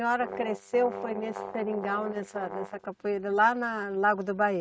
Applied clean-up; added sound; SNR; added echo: neural mask model RNNoise.